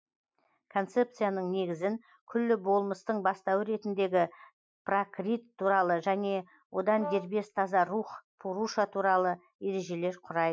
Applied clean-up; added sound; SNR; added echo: classical method Wiener filter.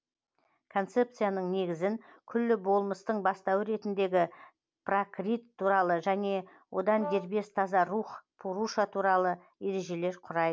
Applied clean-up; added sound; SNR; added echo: none; Brass instrument; 11 dB; none.